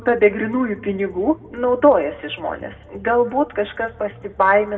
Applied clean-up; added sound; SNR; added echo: none; none; none; reverberation time 1.4 s.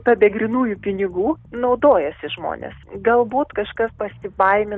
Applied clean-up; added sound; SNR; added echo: none; none; none; none.